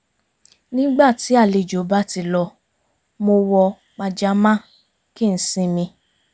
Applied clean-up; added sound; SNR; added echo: none; none; none; none.